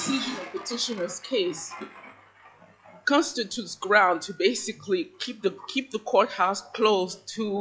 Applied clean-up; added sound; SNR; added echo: classical method log-MMSE.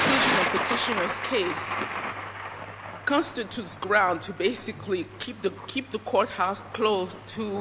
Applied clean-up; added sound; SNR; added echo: none; Thunder; 3 dB; none.